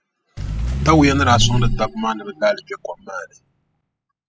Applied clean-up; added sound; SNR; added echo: classical method spectral subtraction.